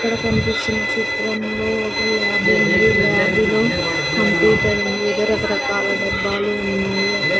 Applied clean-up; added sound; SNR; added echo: none; Bowed string instrument; 1 dB; none.